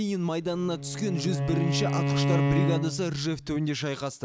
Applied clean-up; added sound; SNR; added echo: none; Bowed string instrument; -1 dB; none.